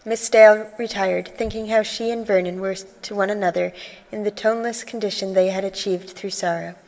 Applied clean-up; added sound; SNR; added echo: none; none; none; reverberation time 1.8 s.